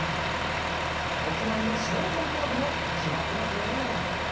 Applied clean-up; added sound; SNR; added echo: none; Truck; -3 dB; reverberation time 0.6 s.